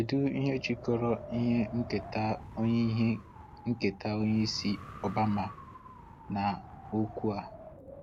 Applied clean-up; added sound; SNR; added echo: none; Wind; 14 dB; none.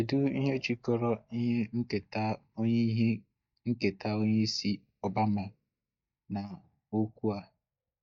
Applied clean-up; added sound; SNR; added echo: neural mask model DeepFilterNet 3.